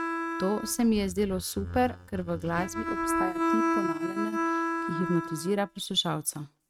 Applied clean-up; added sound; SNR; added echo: neural mask model RNNoise.